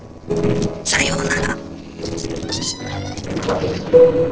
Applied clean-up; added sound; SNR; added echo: neural separator model SepFormer DNS4.